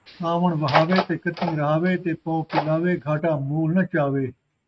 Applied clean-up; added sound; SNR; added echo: neural mask model RNNoise.